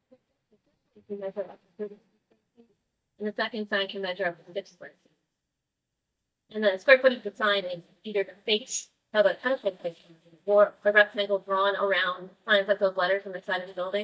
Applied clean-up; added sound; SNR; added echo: neural mask model DeepFilterNet 3.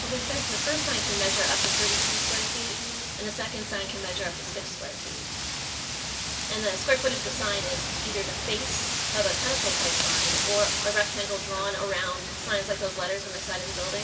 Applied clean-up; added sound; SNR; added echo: none; Wind; -2 dB; reverberation time 2.5 s.